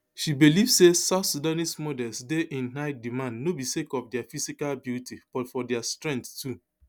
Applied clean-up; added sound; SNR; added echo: none; none; none; none.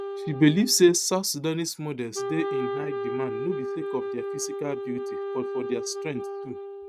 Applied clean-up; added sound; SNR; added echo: neural mask model RNNoise.